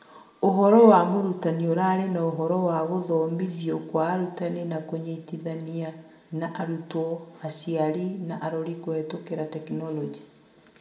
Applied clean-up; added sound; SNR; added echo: none; none; none; reverberation time 1.1 s.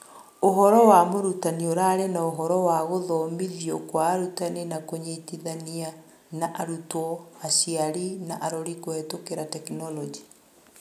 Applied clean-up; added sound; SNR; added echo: none; none; none; none.